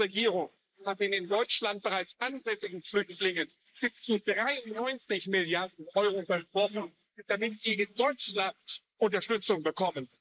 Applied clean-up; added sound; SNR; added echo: neural mask model Resemble Enhance denoiser.